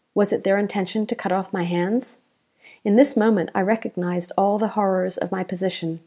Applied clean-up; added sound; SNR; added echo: none; none; none; none.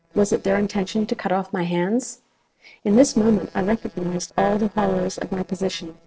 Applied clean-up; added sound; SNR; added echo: neural separator model SepFormer DNS4.